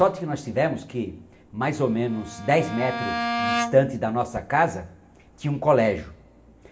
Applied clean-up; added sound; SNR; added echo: none; Bowed string instrument; 6 dB; reverberation time 0.8 s.